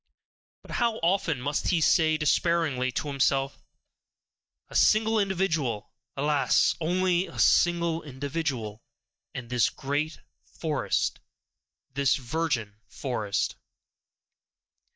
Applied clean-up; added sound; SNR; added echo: neural mask model DeepFilterNet 3.